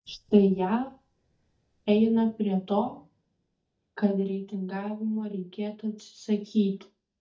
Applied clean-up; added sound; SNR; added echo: neural mask model DeepFilterNet 3.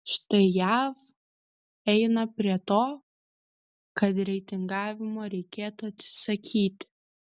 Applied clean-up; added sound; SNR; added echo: none; none; none; none.